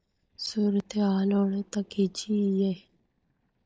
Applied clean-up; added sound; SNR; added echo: neural separator model SepFormer DNS4.